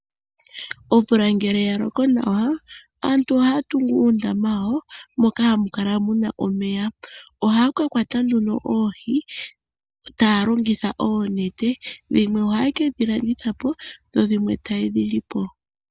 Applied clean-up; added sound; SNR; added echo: none; none; none; none.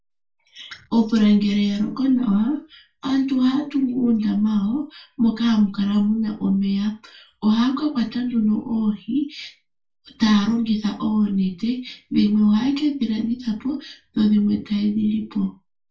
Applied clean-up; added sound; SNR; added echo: none; none; none; reverberation time 0.2 s.